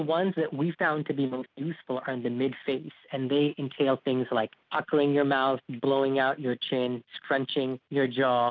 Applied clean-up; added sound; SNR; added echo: none; none; none; none.